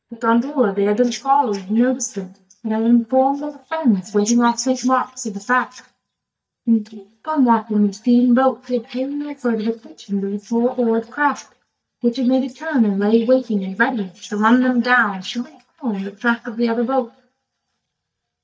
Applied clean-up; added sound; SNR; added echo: neural mask model DeepFilterNet 3.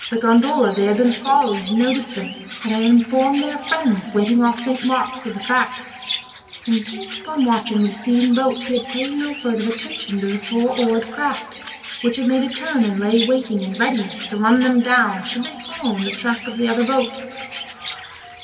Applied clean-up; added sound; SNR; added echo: none; Chirp, tweet; 9 dB; reverberation time 1.8 s.